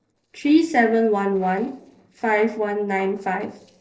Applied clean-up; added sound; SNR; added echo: neural separator model SepFormer DNS4.